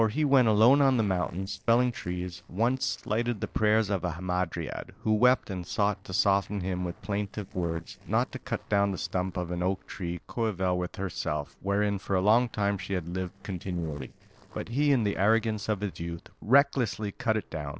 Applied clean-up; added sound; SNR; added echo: neural separator model SepFormer DNS4.